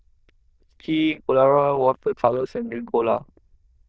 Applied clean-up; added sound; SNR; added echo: neural diffusion model UNIVERSE++.